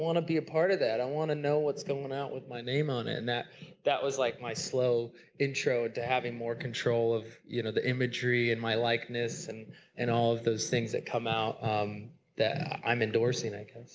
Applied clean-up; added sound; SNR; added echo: none; none; none; none.